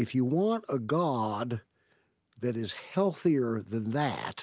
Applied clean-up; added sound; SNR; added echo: none; none; none; none.